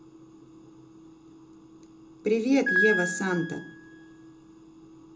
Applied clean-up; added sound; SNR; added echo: none; Piano; -1 dB; reverberation time 0.2 s.